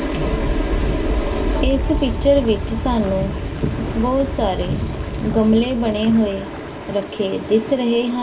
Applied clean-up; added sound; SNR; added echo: none; Wind; 5 dB; reverberation time 0.2 s.